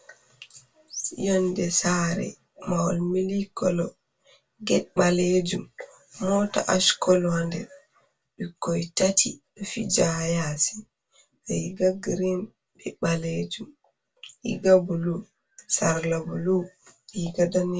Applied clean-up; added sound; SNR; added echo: none; none; none; reverberation time 0.1 s.